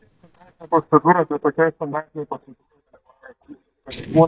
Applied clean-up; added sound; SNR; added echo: neural mask model DeepFilterNet 3.